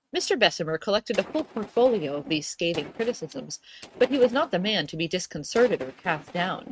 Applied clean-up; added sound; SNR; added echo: neural mask model RNNoise.